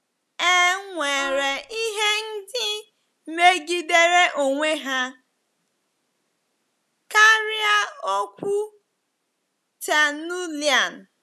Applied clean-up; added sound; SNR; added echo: none; Wind instrument, woodwind instrument; 15 dB; none.